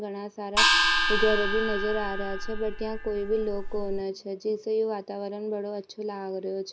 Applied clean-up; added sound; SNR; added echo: none; Gong; -3 dB; none.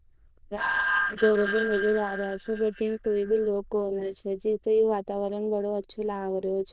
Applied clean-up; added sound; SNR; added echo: neural diffusion model UNIVERSE++.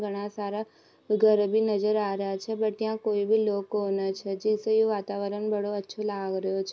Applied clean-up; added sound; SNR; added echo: none; none; none; none.